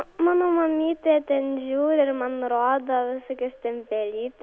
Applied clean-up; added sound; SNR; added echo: none; none; none; none.